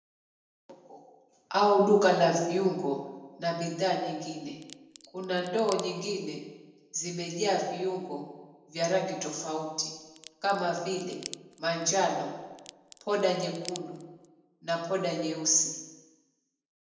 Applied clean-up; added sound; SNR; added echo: none; Crack; 18 dB; reverberation time 0.9 s.